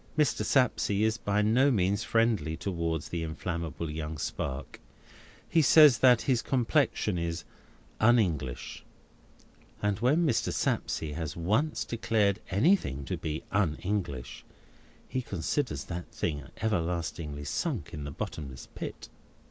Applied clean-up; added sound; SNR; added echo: none; none; none; none.